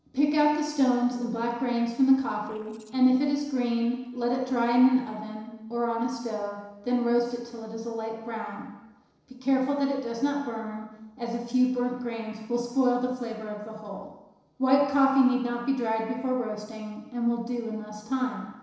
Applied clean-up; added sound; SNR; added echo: neural separator model SepFormer DNS4.